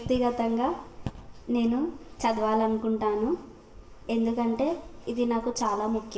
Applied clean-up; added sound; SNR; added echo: none; none; none; reverberation time 1.6 s.